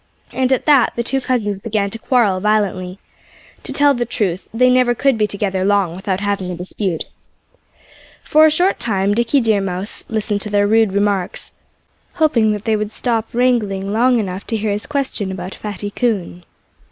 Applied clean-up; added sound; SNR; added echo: neural mask model Resemble Enhance denoiser.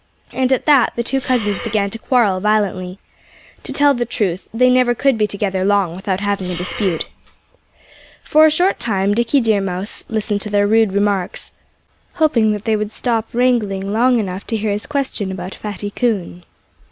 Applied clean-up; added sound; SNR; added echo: none; Breathing; 12 dB; none.